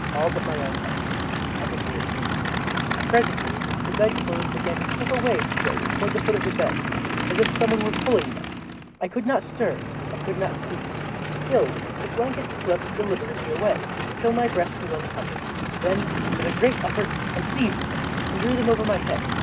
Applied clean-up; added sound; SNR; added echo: none; Idling / Aircraft; 0 dB; none.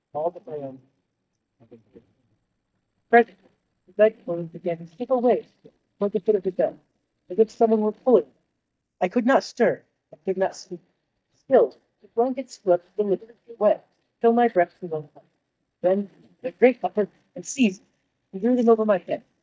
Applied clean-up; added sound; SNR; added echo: neural mask model DeepFilterNet 3.